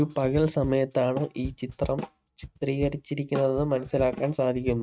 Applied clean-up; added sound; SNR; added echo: neural mask model RNNoise.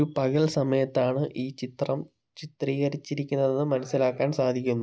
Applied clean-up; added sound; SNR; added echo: none; none; none; none.